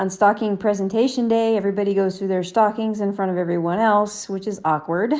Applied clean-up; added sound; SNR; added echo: none; none; none; none.